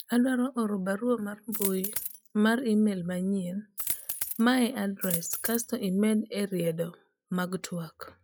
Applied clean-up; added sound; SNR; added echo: classical method log-MMSE.